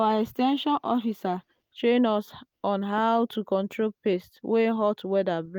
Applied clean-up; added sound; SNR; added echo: none; none; none; none.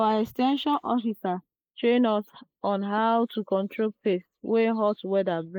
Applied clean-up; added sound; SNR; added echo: neural mask model Resemble Enhance denoiser.